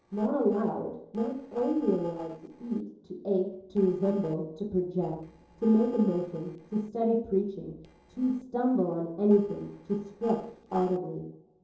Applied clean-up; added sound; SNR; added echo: neural separator model SepFormer DNS4.